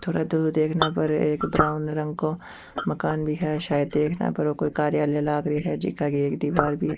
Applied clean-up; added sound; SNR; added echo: neural mask model Resemble Enhance denoiser.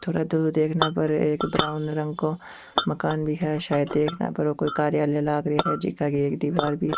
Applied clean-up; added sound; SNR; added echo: neural mask model RNNoise.